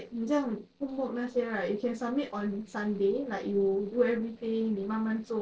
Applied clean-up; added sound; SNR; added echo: neural separator model SepFormer DNS4.